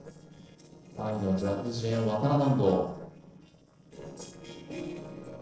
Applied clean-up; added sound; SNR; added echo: neural separator model SepFormer DNS4.